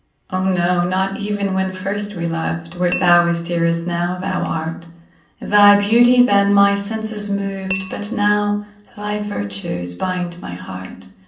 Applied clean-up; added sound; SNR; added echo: none; Tap / Glass; 13 dB; reverberation time 0.6 s.